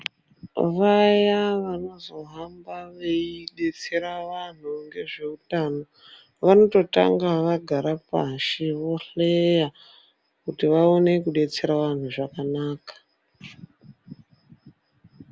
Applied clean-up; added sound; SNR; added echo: none; none; none; none.